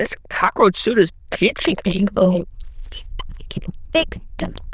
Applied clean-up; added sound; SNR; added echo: neural diffusion model UNIVERSE++.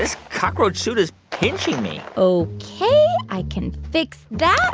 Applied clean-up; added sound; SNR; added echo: none; none; none; none.